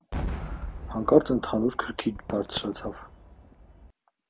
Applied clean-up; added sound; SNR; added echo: none; Cheering / Fireworks; 9 dB; none.